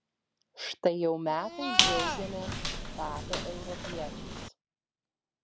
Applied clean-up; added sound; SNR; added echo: none; Squeak + Livestock, farm animals, working animals; -3 dB; none.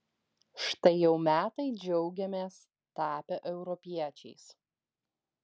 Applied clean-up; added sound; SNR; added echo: none; none; none; none.